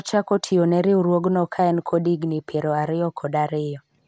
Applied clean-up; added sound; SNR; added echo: none; none; none; none.